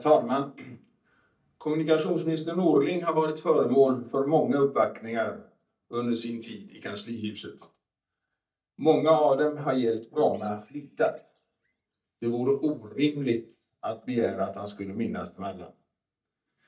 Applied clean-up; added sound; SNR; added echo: neural mask model DeepFilterNet 3.